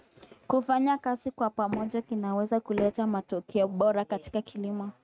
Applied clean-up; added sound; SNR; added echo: neural mask model RNNoise.